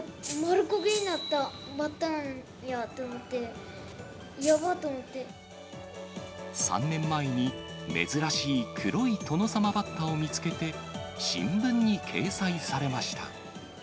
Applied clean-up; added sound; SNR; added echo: none; Rattle (instrument); 9 dB; none.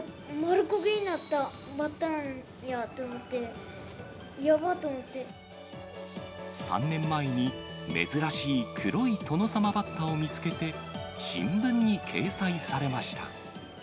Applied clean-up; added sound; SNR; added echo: none; none; none; none.